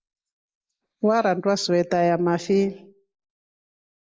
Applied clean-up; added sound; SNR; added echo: neural mask model Resemble Enhance denoiser.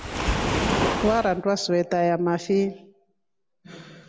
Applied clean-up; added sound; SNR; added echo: none; Waves, surf; 3 dB; none.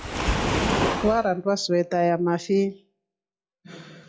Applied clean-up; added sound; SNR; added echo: classical method log-MMSE.